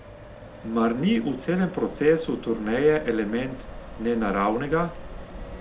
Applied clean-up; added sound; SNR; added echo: none; Accelerating, revving, vroom; 14 dB; none.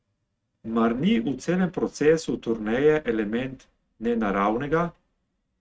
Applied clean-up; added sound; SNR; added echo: neural mask model RNNoise.